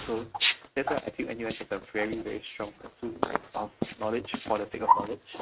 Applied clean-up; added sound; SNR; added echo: neural mask model RNNoise.